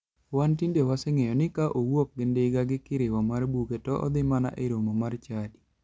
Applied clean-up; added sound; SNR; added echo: none; none; none; none.